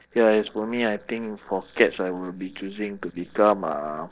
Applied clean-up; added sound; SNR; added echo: neural separator model SepFormer DNS4.